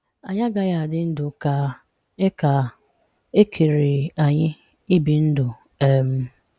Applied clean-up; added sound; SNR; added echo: none; none; none; none.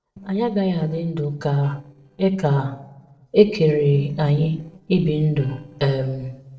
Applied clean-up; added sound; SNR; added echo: neural separator model SepFormer DNS4.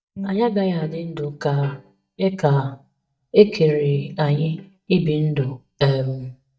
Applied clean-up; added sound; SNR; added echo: neural mask model DeepFilterNet 3.